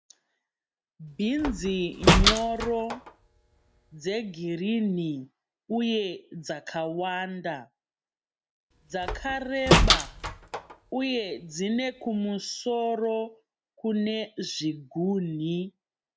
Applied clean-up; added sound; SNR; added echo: none; Slam; -3 dB; none.